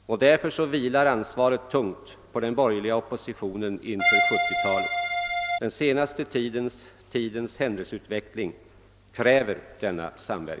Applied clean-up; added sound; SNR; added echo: none; Accordion; -4 dB; none.